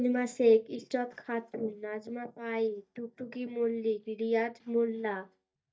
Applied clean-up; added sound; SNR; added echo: neural mask model DeepFilterNet 3.